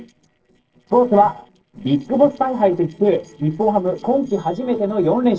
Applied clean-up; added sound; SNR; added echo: neural separator model SepFormer DNS4.